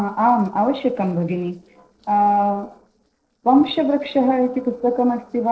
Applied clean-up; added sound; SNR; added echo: neural separator model SepFormer DNS4.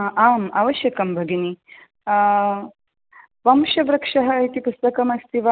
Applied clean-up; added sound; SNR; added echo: none; none; none; none.